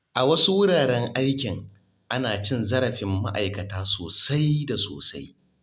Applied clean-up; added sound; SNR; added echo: none; none; none; none.